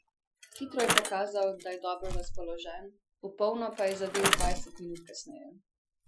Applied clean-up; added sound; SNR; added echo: classical method Wiener filter.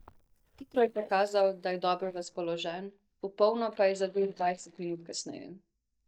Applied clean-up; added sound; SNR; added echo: neural mask model DeepFilterNet 3.